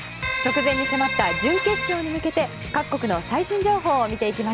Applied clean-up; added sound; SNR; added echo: none; Keyboard (musical); 4 dB; none.